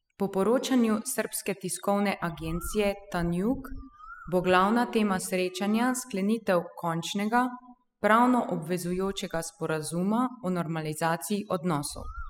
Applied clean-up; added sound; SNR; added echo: classical method spectral subtraction.